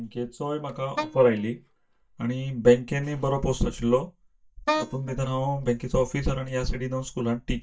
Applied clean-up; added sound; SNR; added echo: neural mask model DeepFilterNet 3.